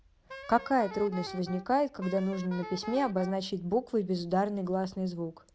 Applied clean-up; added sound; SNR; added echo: none; Wind instrument, woodwind instrument; 14 dB; none.